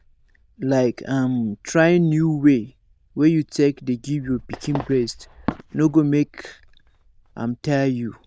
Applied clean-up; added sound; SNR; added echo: neural diffusion model UNIVERSE++.